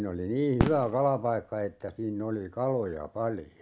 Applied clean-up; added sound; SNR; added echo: none; Fireworks; 7 dB; none.